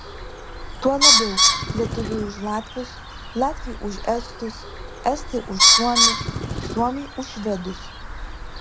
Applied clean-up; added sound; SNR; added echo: none; Bird; -5 dB; none.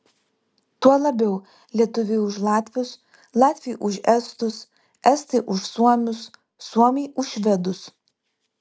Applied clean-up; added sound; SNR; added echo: none; none; none; none.